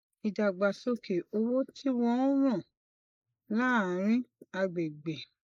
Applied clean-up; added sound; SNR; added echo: neural mask model Resemble Enhance denoiser.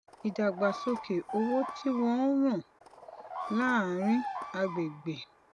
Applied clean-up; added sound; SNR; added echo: none; Bird vocalization, bird call, bird song; 10 dB; none.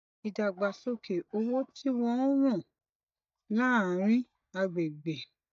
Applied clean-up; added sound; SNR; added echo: neural mask model DeepFilterNet 3.